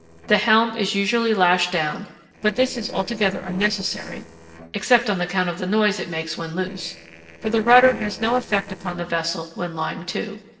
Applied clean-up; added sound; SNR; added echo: neural separator model SepFormer DNS4.